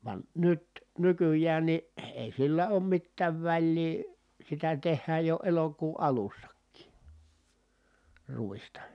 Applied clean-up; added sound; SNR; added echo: none; none; none; none.